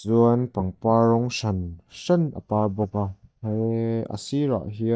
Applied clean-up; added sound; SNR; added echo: neural mask model DeepFilterNet 3.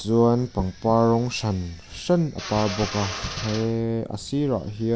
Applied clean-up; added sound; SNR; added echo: none; Drill; 15 dB; none.